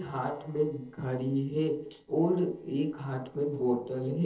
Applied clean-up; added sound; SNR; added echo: neural separator model SepFormer DNS4.